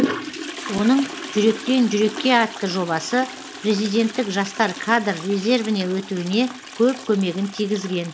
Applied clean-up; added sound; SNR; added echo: none; Toilet flush; 11 dB; none.